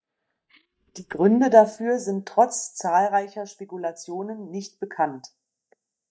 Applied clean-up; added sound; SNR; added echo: neural mask model DeepFilterNet 3.